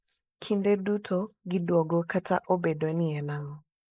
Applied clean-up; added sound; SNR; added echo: neural mask model Resemble Enhance denoiser.